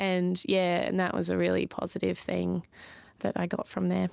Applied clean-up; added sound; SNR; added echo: none; none; none; none.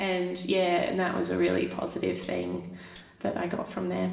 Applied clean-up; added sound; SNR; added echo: none; Tambourine; 12 dB; reverberation time 1.1 s.